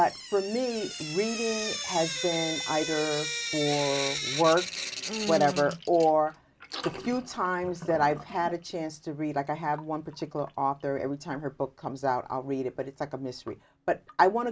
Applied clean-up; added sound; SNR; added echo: none; Drip / Sink (filling or washing); 9 dB; none.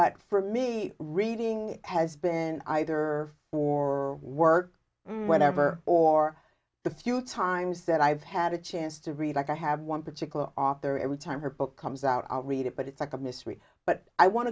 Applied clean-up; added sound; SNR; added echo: none; none; none; none.